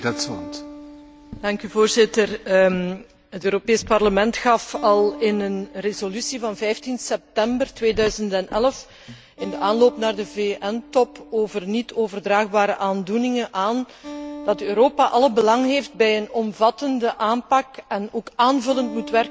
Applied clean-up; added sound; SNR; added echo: none; Acoustic guitar; 19 dB; none.